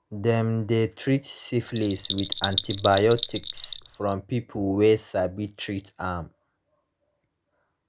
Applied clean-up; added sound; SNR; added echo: none; Bell; 4 dB; none.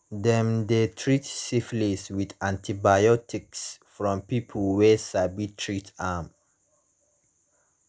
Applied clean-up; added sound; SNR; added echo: none; none; none; none.